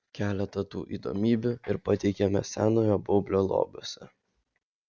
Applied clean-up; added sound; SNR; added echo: none; none; none; none.